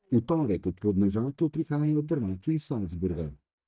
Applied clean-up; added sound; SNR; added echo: neural mask model DeepFilterNet 3.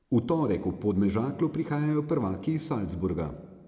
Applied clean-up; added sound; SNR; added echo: none; none; none; none.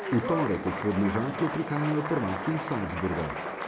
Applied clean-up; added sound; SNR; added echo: none; Applause; 5 dB; none.